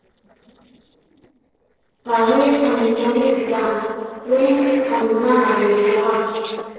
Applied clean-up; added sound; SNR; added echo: neural separator model SepFormer DNS4.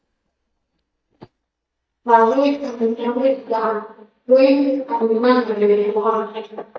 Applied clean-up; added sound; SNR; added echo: neural mask model DeepFilterNet 3.